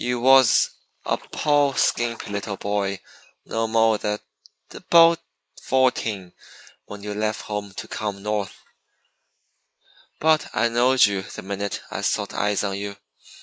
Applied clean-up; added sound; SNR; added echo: neural mask model Resemble Enhance denoiser.